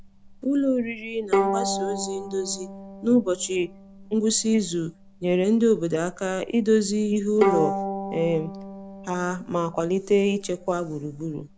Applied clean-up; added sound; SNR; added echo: none; Bowed string instrument; 7 dB; none.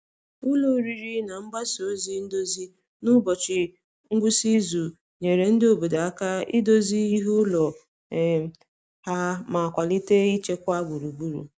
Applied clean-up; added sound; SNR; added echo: none; none; none; none.